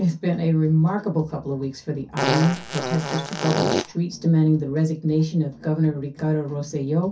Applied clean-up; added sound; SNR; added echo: none; Fart; 3 dB; reverberation time 0.3 s.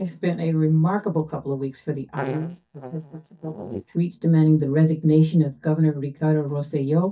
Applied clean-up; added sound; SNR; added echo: neural mask model DeepFilterNet 3.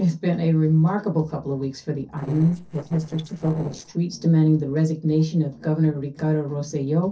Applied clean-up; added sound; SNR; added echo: neural separator model SepFormer DNS4.